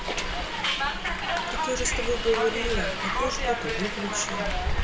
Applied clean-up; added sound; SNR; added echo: none; Hiss; -3 dB; reverberation time 0.3 s.